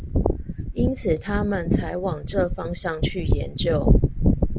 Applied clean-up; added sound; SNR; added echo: none; none; none; none.